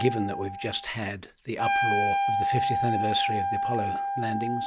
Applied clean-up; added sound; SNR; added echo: none; Wind instrument, woodwind instrument; -3 dB; none.